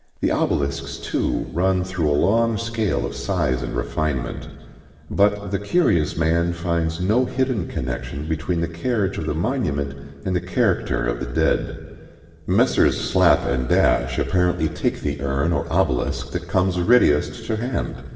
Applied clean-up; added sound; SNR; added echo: none; none; none; reverberation time 2.0 s.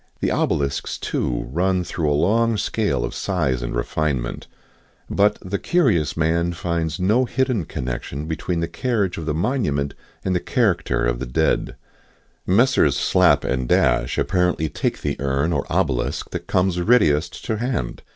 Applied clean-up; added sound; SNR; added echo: none; none; none; none.